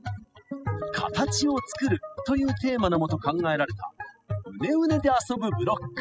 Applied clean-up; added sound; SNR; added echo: classical method spectral subtraction.